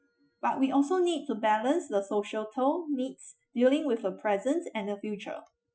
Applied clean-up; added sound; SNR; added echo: classical method Wiener filter.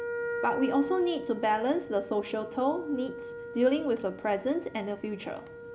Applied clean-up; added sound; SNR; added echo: none; Wind instrument, woodwind instrument; 9 dB; none.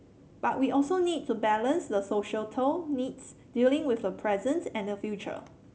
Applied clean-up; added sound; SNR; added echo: none; none; none; none.